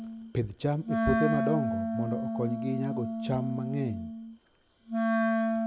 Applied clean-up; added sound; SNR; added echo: none; Wind instrument, woodwind instrument; -2 dB; none.